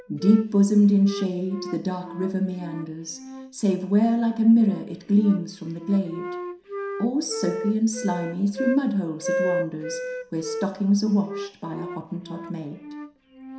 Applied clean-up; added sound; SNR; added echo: none; Wind instrument, woodwind instrument; 10 dB; reverberation time 0.7 s.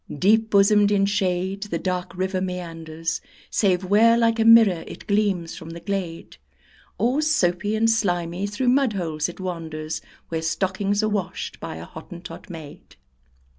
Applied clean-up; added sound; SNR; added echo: none; none; none; none.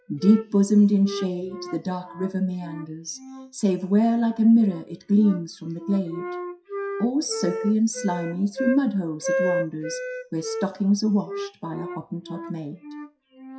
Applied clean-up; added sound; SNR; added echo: classical method WPE with log-MMSE.